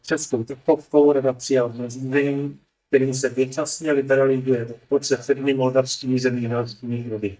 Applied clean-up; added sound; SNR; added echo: neural mask model DeepFilterNet 3.